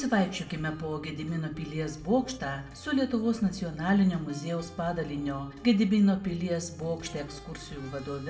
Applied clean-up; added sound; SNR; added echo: none; none; none; reverberation time 0.6 s.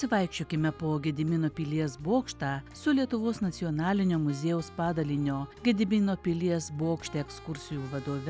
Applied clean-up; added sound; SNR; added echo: none; none; none; none.